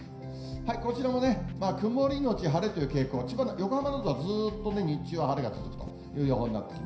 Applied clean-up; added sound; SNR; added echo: none; Scratching (performance technique); 16 dB; reverberation time 0.5 s.